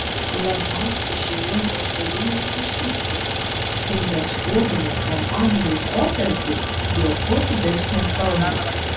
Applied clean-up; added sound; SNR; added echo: none; Idling; -1 dB; reverberation time 0.2 s.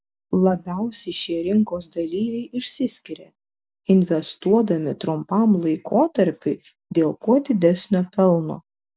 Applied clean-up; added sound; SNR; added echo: none; none; none; none.